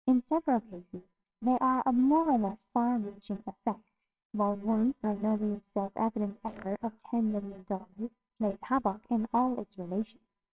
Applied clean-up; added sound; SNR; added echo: neural separator model SepFormer WHAMR!.